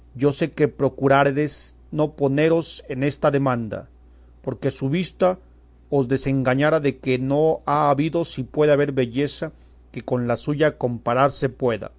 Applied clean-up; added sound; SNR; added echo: none; none; none; none.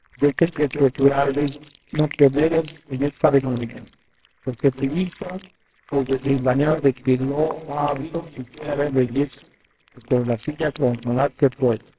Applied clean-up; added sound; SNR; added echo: neural separator model SepFormer WHAMR!.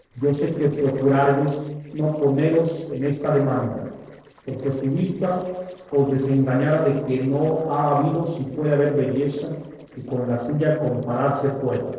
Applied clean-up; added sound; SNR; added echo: neural separator model SepFormer DNS4.